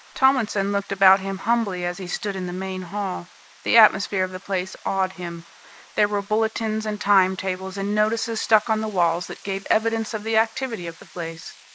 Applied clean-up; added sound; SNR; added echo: neural mask model Resemble Enhance denoiser.